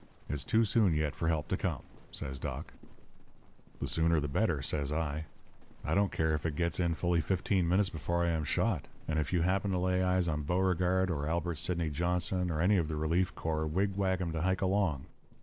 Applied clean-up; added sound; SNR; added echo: none; Livestock, farm animals, working animals; 18 dB; none.